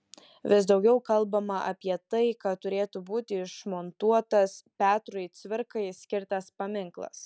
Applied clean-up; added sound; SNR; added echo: none; none; none; none.